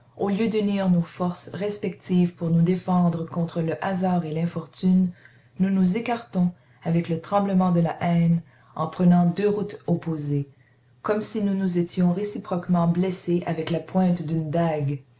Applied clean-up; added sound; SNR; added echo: none; none; none; none.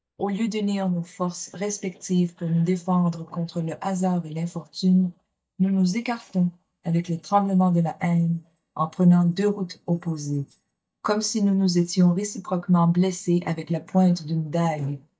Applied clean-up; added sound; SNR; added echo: neural mask model DeepFilterNet 3.